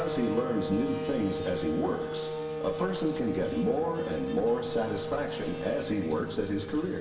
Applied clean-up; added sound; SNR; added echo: none; Wind instrument, woodwind instrument; 5 dB; reverberation time 1.2 s.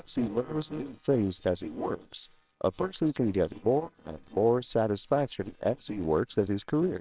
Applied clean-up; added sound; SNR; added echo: neural separator model SepFormer WHAMR!.